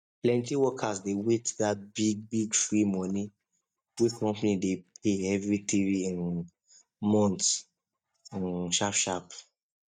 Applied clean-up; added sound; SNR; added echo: neural mask model DeepFilterNet 3.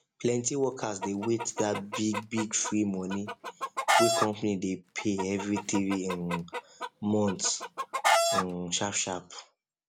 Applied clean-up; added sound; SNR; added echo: none; Chicken, rooster; 1 dB; none.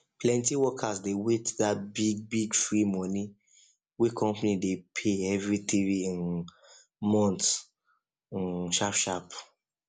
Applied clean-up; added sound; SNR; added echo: none; none; none; none.